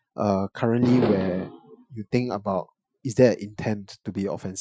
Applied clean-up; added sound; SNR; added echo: classical method Wiener filter.